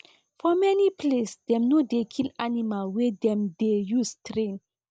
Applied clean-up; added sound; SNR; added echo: none; none; none; none.